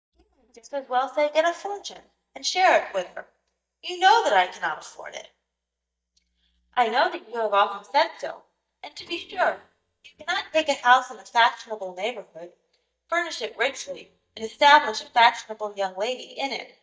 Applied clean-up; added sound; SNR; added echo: neural mask model DeepFilterNet 3.